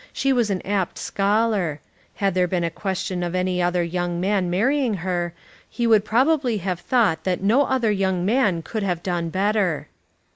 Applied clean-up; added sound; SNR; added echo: none; none; none; none.